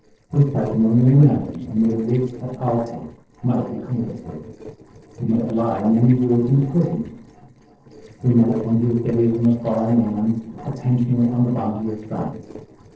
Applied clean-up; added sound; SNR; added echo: neural separator model SepFormer DNS4.